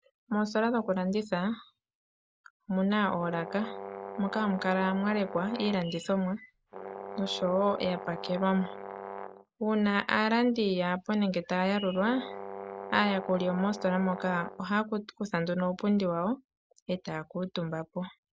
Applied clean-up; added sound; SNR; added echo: none; Brass instrument; 11 dB; none.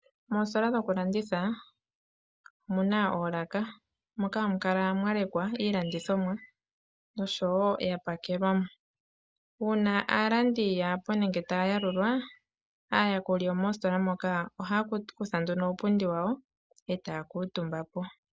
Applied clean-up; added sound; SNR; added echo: none; none; none; none.